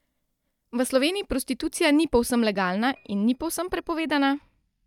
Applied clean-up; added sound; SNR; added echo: neural mask model DeepFilterNet 3.